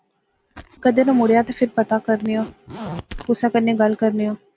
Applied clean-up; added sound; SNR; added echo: none; Zipper (clothing); 16 dB; none.